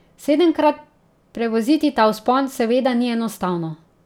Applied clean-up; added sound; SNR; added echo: none; none; none; none.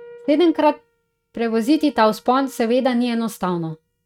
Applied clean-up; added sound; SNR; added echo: neural mask model RNNoise.